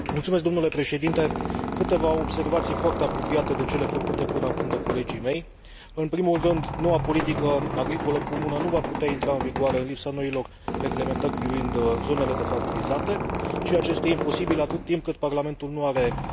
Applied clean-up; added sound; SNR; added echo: none; Squeak; 3 dB; none.